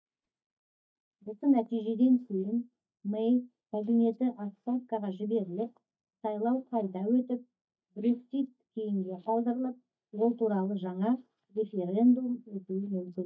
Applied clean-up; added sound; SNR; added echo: neural mask model DeepFilterNet 3.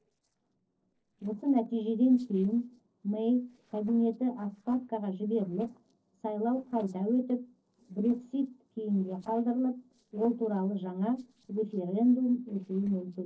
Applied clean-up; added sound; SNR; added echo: neural separator model SepFormer DNS4.